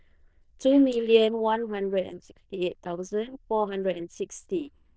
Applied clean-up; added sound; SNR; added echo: neural diffusion model UNIVERSE++.